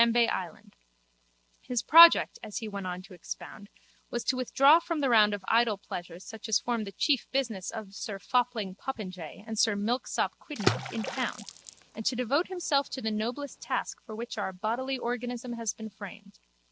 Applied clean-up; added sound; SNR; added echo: none; Water / Splash, splatter; 7 dB; none.